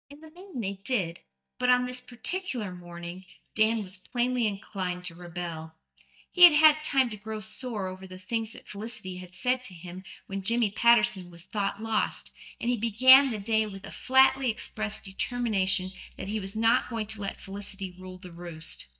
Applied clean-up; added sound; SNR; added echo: neural mask model DeepFilterNet 3.